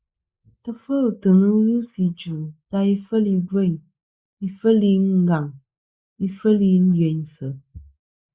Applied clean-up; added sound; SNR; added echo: neural mask model Resemble Enhance denoiser.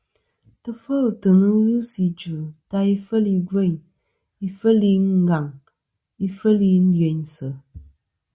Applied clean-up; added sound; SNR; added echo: none; none; none; none.